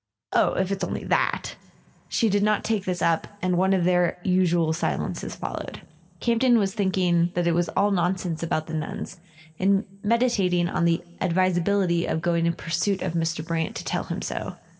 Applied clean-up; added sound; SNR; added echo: none; none; none; reverberation time 1.6 s.